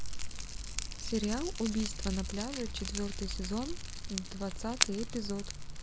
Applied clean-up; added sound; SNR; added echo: none; Fire; -1 dB; none.